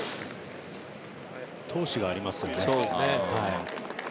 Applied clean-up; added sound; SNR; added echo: none; none; none; none.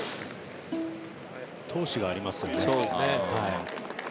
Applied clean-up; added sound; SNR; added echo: none; Bowed string instrument; 8 dB; none.